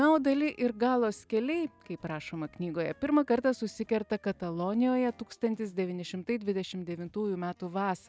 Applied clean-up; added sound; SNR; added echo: none; none; none; none.